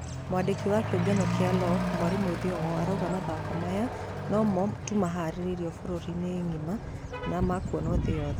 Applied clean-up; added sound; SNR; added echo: none; Accelerating, revving, vroom / Truck; 3 dB; none.